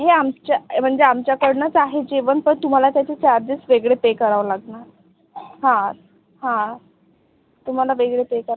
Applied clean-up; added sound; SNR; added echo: none; none; none; none.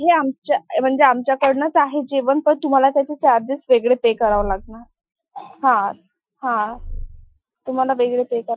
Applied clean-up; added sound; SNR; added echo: classical method Wiener filter.